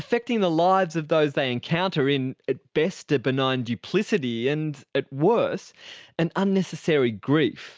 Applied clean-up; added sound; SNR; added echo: none; none; none; none.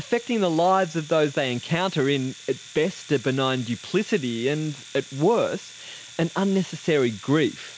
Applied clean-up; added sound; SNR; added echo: none; Domestic sounds, home sounds; 19 dB; none.